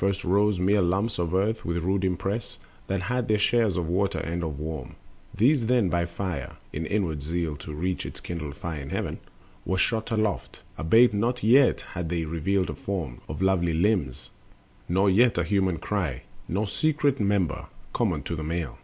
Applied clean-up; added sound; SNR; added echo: none; none; none; none.